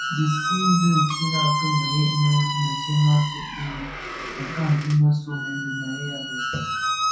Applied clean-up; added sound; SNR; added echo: none; Squeak; 4 dB; reverberation time 0.5 s.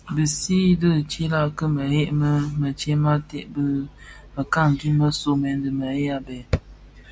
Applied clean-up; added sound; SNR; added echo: none; none; none; none.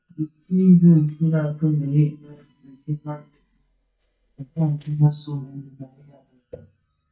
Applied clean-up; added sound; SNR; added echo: neural mask model DeepFilterNet 3.